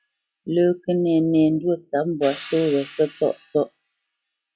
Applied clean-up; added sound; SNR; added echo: classical method log-MMSE.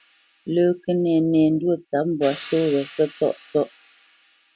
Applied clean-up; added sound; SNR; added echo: none; Hi-hat; 18 dB; none.